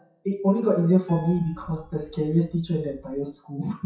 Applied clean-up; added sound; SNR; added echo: classical method WPE with log-MMSE.